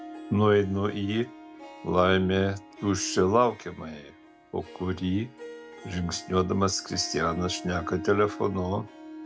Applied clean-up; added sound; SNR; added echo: none; Harp; 15 dB; none.